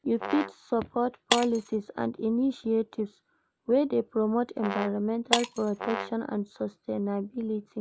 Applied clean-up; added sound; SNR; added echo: none; Brass instrument + Shatter; 8 dB; none.